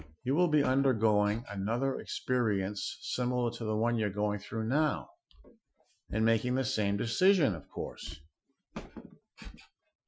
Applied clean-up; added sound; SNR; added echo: classical method Wiener filter.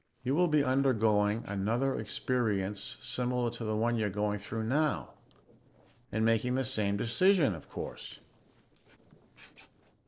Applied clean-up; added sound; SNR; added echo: neural separator model SepFormer DNS4.